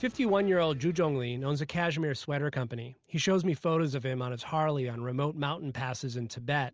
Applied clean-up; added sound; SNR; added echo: none; none; none; none.